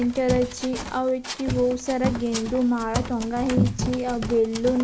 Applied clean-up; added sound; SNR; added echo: none; Run; 6 dB; none.